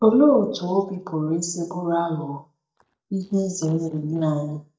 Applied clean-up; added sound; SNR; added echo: neural mask model DeepFilterNet 3.